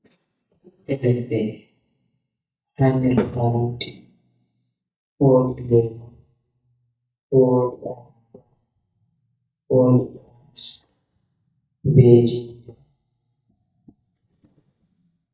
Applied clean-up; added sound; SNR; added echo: neural mask model DeepFilterNet 3.